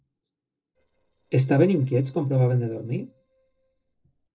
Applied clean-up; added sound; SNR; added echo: neural separator model SepFormer DNS4.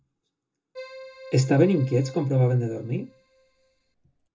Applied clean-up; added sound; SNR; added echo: none; Keyboard (musical); 20 dB; reverberation time 0.2 s.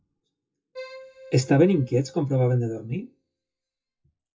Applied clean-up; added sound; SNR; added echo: classical method WPE with log-MMSE.